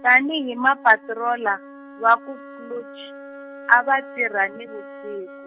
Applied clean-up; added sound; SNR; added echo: neural mask model RNNoise.